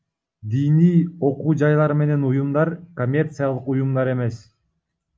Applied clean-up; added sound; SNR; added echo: none; none; none; none.